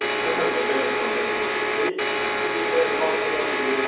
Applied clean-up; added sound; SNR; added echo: none; Domestic sounds, home sounds; -4 dB; reverberation time 2.2 s.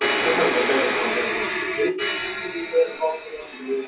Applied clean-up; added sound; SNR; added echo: classical method WPE with log-MMSE.